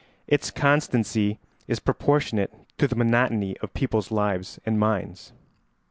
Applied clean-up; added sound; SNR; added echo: none; none; none; none.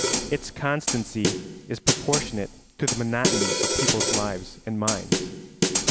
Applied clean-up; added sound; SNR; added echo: none; Snare drum; -3 dB; none.